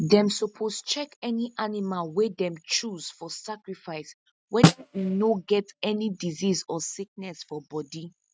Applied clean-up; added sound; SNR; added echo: neural mask model RNNoise.